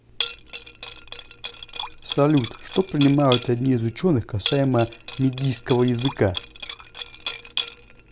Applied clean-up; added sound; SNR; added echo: none; Liquid; 9 dB; none.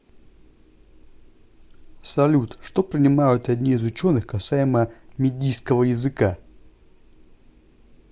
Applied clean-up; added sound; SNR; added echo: none; none; none; none.